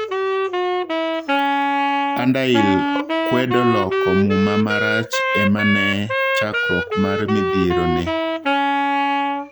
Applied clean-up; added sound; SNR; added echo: none; Wind instrument, woodwind instrument; -2 dB; none.